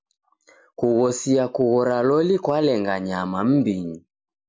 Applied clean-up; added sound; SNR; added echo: none; none; none; none.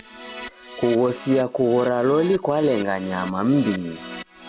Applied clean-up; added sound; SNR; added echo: none; Keyboard (musical); 14 dB; none.